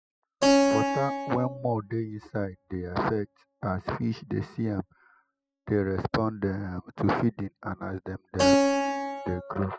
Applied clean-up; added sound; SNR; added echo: classical method spectral subtraction.